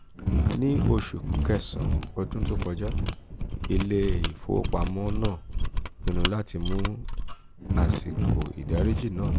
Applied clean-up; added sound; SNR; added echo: none; Mechanisms; -3 dB; none.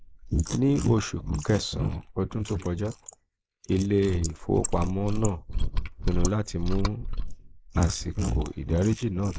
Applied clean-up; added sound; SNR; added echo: neural mask model Resemble Enhance denoiser.